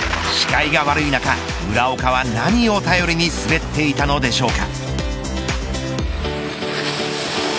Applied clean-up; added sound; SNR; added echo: none; none; none; none.